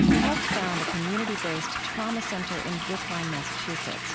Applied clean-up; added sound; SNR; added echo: none; Toilet flush / Water; -3 dB; none.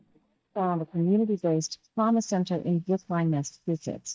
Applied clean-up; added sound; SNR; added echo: neural mask model DeepFilterNet 3.